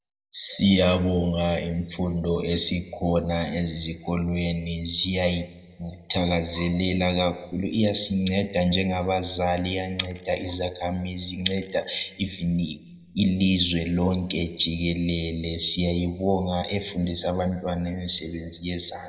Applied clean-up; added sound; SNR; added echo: none; none; none; reverberation time 0.8 s.